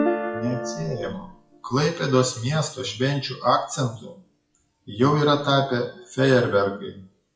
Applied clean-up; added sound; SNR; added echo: classical method WPE with log-MMSE.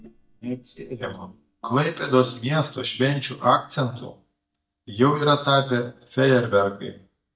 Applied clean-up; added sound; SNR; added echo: neural mask model DeepFilterNet 3.